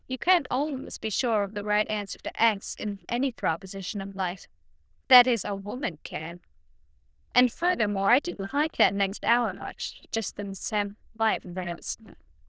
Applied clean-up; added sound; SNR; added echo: neural diffusion model UNIVERSE++.